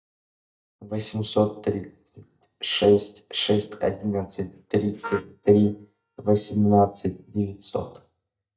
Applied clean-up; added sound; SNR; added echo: neural mask model DeepFilterNet 3.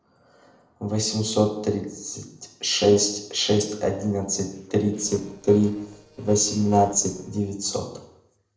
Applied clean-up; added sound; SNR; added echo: neural separator model SepFormer DNS4.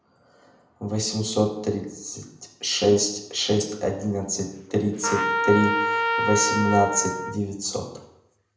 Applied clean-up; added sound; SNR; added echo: none; Trumpet; 0 dB; reverberation time 0.7 s.